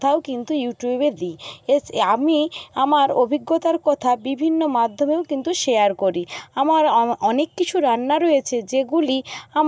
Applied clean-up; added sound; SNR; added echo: none; none; none; none.